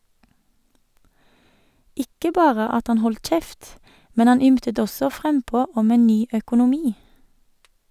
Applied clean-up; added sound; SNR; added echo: none; none; none; none.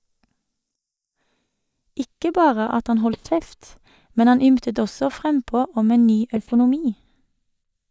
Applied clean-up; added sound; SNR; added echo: neural mask model DeepFilterNet 3.